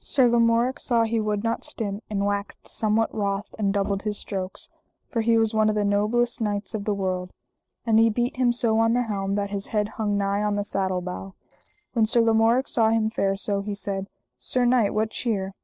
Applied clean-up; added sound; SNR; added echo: neural separator model SepFormer DNS4.